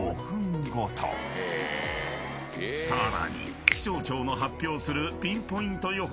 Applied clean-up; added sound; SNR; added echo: none; Finger snapping; 4 dB; none.